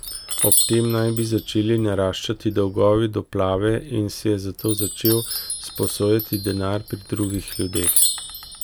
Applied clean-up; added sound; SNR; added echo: none; Chime; 4 dB; none.